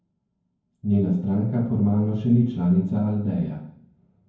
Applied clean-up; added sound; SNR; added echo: none; none; none; reverberation time 0.9 s.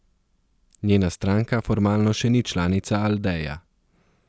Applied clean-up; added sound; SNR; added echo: none; none; none; none.